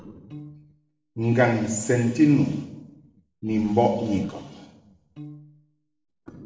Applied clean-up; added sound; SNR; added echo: neural separator model SepFormer DNS4.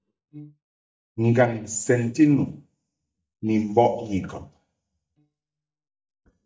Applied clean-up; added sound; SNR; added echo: neural mask model DeepFilterNet 3.